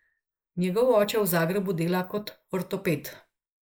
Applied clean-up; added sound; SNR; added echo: neural mask model Resemble Enhance denoiser.